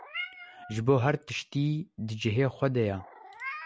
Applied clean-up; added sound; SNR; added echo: none; Meow; 15 dB; none.